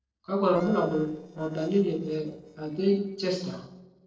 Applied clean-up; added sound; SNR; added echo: neural separator model SepFormer DNS4.